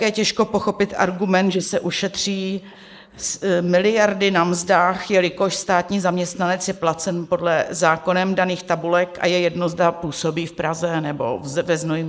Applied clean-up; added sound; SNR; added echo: neural mask model Resemble Enhance denoiser.